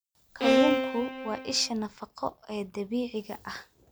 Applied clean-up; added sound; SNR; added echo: none; Bowed string instrument; -4 dB; none.